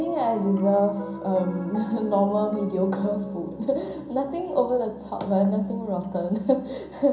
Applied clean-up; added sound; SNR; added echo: none; Piano; 14 dB; reverberation time 0.3 s.